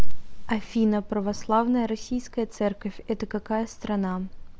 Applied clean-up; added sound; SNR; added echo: none; none; none; none.